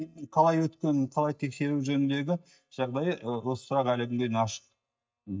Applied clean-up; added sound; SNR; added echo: neural mask model DeepFilterNet 3.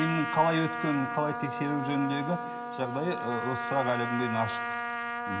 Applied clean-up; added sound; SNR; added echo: none; Trumpet; 3 dB; reverberation time 1.8 s.